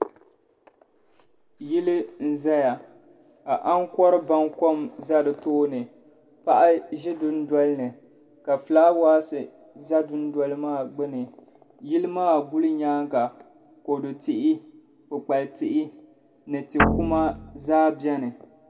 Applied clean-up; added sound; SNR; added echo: none; Guitar; 0 dB; reverberation time 1.0 s.